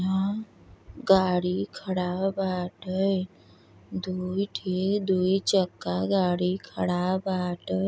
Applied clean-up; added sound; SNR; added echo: none; none; none; none.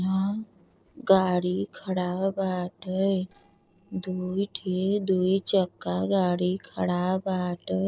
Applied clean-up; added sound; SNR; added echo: neural separator model SepFormer DNS4.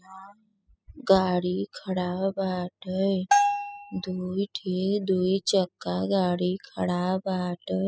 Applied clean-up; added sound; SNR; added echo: classical method spectral subtraction.